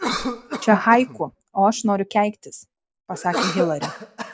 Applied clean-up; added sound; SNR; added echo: none; Cough; 8 dB; none.